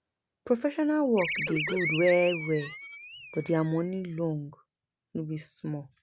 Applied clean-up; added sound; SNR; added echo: none; Animal; 6 dB; none.